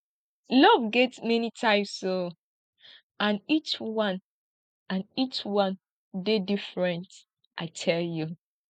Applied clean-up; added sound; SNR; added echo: none; none; none; none.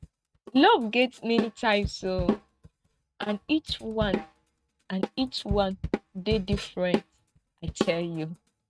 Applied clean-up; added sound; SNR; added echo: neural mask model RNNoise.